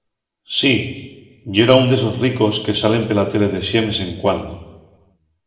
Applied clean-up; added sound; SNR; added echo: none; none; none; reverberation time 1.0 s.